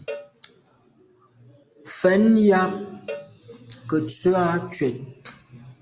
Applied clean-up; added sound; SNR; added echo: none; Cowbell; 18 dB; none.